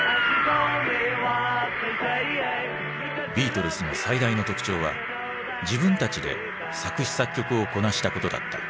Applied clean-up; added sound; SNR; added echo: none; none; none; none.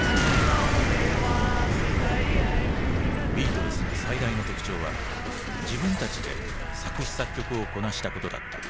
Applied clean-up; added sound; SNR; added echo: none; Boom; -4 dB; none.